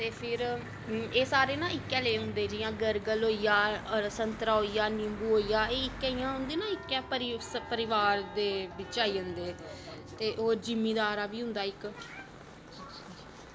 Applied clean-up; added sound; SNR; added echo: none; Church bell / Traffic noise, roadway noise; 12 dB; none.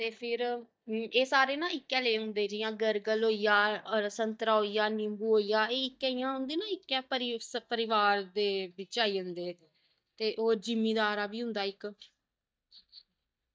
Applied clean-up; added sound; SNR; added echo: neural mask model DeepFilterNet 3.